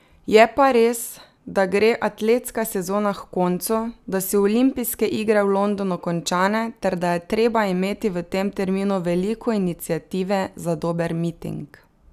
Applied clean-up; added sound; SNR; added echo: none; none; none; none.